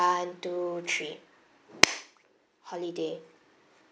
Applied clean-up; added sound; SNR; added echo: none; none; none; none.